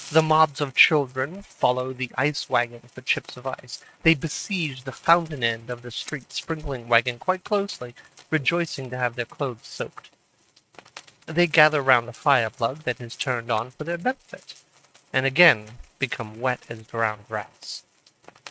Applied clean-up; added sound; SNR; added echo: neural mask model RNNoise.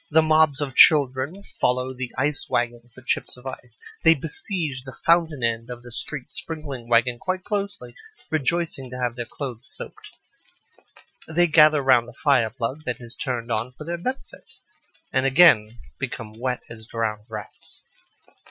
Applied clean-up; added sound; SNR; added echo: classical method Wiener filter.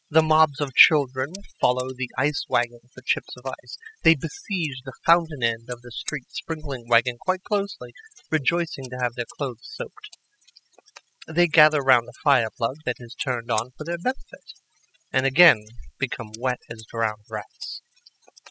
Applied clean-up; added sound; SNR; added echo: classical method spectral subtraction.